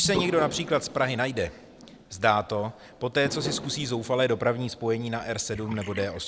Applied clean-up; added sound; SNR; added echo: none; Bathtub (filling or washing) / Sink (filling or washing) + Fireworks; 11 dB; none.